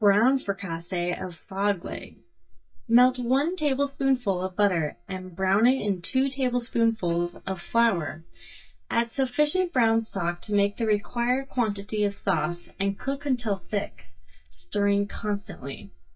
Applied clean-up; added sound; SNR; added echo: neural mask model DeepFilterNet 3.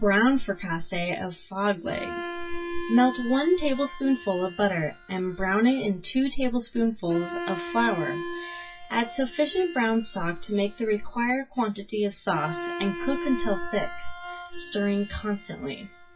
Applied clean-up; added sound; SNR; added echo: classical method WPE with log-MMSE.